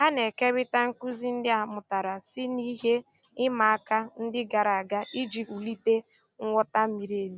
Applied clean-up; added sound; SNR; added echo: none; none; none; none.